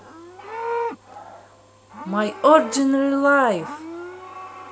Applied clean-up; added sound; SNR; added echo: none; Livestock, farm animals, working animals; 11 dB; none.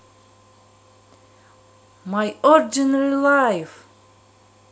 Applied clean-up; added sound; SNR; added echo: none; none; none; none.